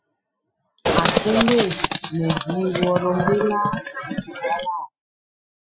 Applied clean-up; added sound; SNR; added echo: classical method Wiener filter.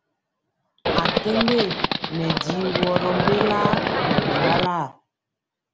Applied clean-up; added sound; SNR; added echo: none; Livestock, farm animals, working animals; -4 dB; none.